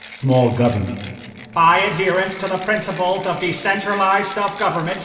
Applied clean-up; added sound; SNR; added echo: none; Mechanisms; 18 dB; reverberation time 2.9 s.